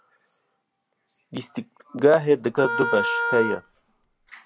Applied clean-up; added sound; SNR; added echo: none; Wind instrument, woodwind instrument; 3 dB; none.